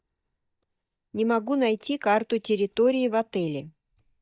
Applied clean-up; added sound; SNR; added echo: neural mask model DeepFilterNet 3.